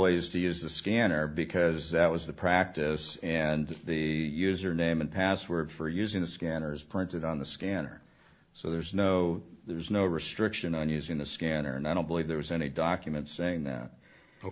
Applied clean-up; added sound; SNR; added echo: none; none; none; none.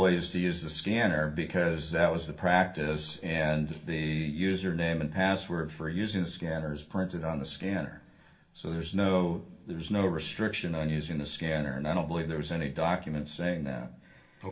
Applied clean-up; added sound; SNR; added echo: none; none; none; reverberation time 0.5 s.